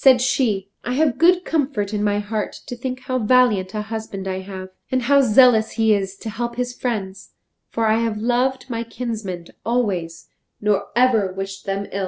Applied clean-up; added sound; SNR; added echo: none; none; none; none.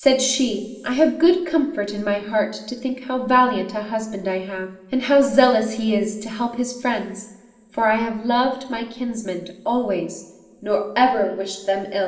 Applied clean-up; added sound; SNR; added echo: none; none; none; reverberation time 1.9 s.